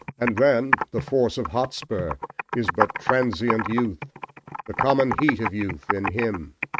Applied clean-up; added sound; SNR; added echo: neural mask model RNNoise.